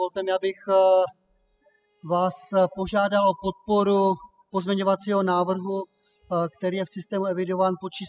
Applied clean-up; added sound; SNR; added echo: classical method spectral subtraction.